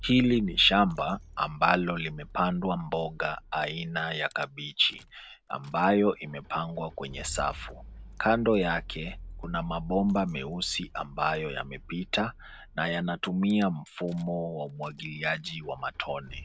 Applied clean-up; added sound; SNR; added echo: none; Rattle / Engine starting / Car; 18 dB; none.